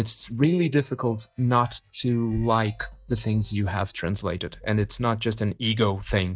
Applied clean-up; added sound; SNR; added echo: neural mask model DeepFilterNet 3.